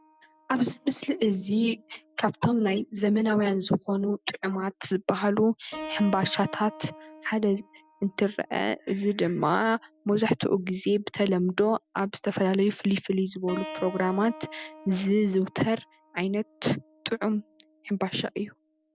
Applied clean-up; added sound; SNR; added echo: none; Keyboard (musical); 20 dB; none.